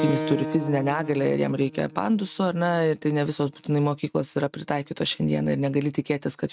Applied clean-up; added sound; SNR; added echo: neural mask model RNNoise.